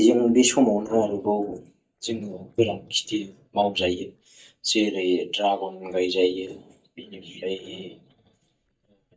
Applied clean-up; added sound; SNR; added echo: neural mask model DeepFilterNet 3.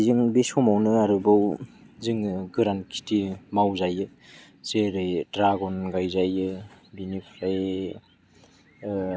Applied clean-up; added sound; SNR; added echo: none; none; none; none.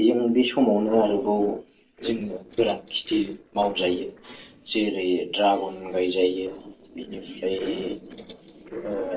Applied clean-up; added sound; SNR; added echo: neural separator model SepFormer DNS4.